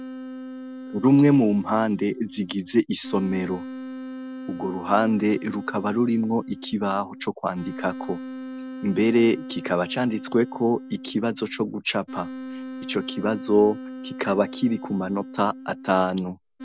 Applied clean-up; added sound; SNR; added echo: none; Wind instrument, woodwind instrument; 13 dB; none.